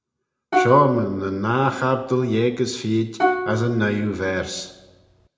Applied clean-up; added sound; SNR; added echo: none; Plucked string instrument; 5 dB; reverberation time 0.6 s.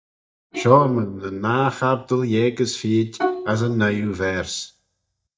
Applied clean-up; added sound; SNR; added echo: neural mask model DeepFilterNet 3.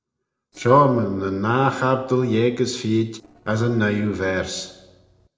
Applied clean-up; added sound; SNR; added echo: neural separator model SepFormer DNS4.